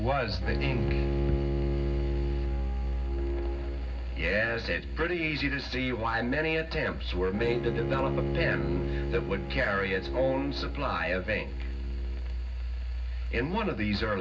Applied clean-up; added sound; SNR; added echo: none; Bowed string instrument; 7 dB; reverberation time 0.4 s.